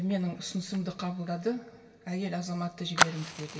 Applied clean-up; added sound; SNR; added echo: none; Fire; 3 dB; reverberation time 0.1 s.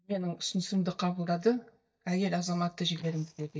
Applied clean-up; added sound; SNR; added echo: neural mask model DeepFilterNet 3.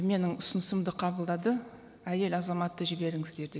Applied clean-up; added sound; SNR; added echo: none; none; none; none.